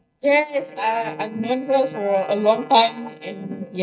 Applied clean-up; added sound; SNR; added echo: neural mask model DeepFilterNet 3.